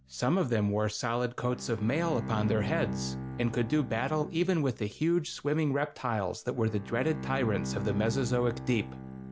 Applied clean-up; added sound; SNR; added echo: none; Bowed string instrument; 9 dB; none.